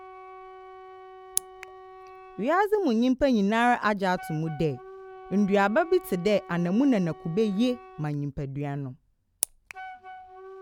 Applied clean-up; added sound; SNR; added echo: none; Wind instrument, woodwind instrument; 19 dB; none.